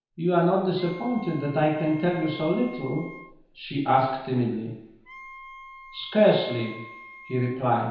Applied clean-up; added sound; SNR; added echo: none; Wind instrument, woodwind instrument; 19 dB; reverberation time 1.0 s.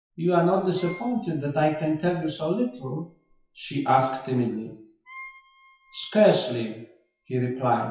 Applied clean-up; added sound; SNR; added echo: classical method WPE with log-MMSE.